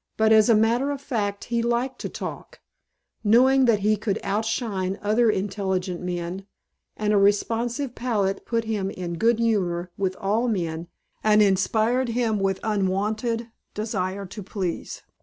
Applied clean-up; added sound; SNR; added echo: none; none; none; none.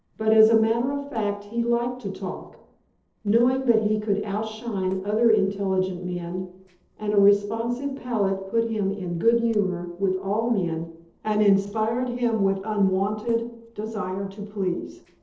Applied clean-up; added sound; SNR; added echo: neural separator model SepFormer DNS4.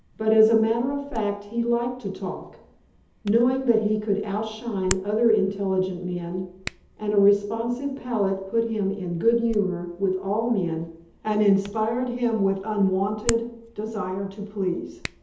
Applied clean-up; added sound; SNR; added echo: none; Hands; 17 dB; reverberation time 0.8 s.